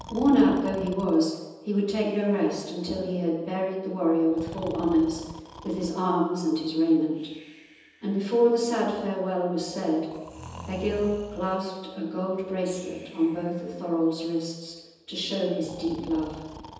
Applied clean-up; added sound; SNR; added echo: none; Breathing; 19 dB; reverberation time 1.1 s.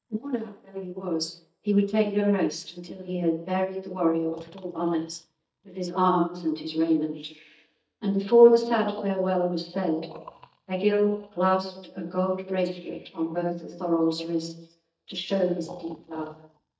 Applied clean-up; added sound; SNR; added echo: neural mask model DeepFilterNet 3.